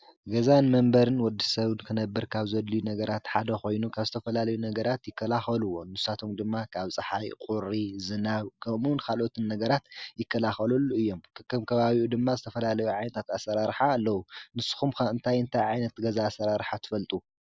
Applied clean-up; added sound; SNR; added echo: none; none; none; none.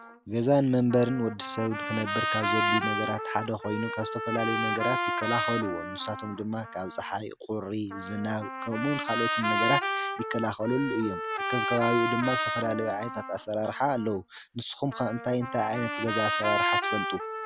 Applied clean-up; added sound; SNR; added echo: none; Trumpet; 2 dB; none.